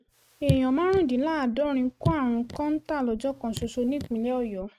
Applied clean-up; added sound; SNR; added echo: neural mask model RNNoise.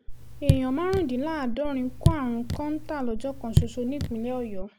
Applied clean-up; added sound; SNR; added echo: none; Raindrop / Drip; -1 dB; none.